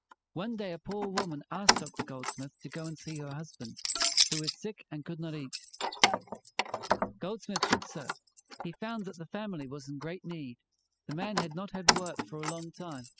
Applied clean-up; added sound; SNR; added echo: classical method spectral subtraction.